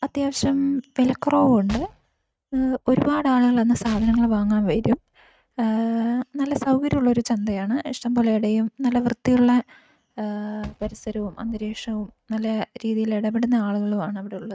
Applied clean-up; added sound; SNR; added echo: neural mask model RNNoise.